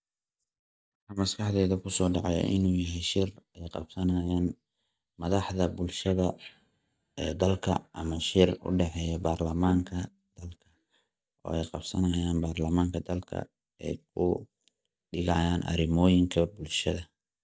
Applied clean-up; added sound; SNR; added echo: neural mask model DeepFilterNet 3.